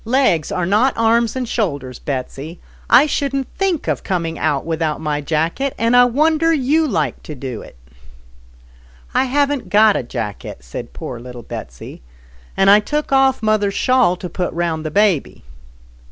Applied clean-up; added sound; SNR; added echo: none; none; none; none.